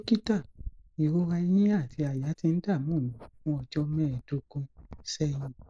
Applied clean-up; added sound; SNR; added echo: neural mask model Resemble Enhance denoiser.